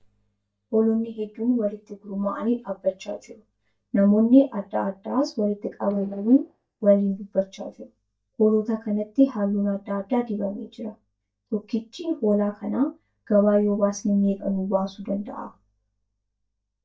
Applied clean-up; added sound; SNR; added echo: neural mask model DeepFilterNet 3.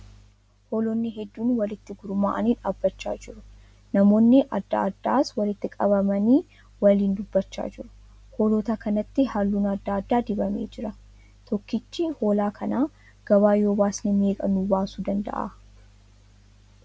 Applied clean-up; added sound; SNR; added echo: none; none; none; none.